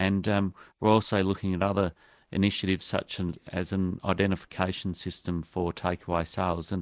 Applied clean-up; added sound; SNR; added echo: neural mask model Resemble Enhance denoiser.